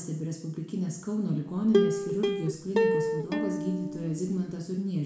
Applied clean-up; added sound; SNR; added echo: none; Plucked string instrument; -1 dB; reverberation time 0.6 s.